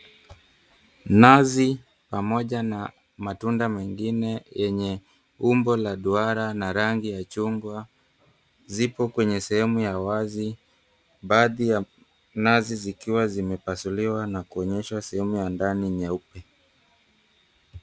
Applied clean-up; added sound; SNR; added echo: none; none; none; none.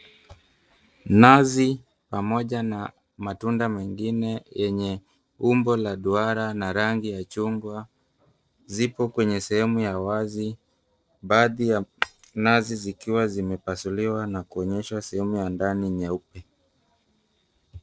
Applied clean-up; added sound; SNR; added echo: neural separator model SepFormer DNS4.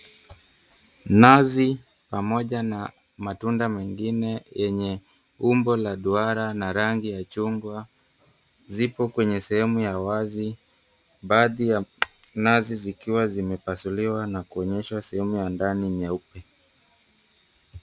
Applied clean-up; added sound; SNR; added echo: none; Shatter; 9 dB; none.